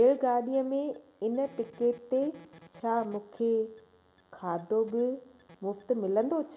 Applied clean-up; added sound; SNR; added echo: none; none; none; none.